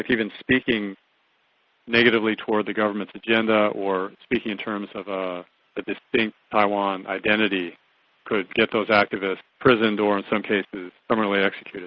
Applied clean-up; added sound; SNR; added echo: none; none; none; none.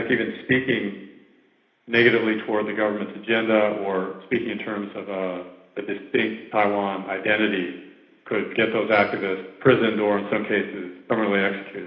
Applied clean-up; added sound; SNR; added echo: none; none; none; reverberation time 1.0 s.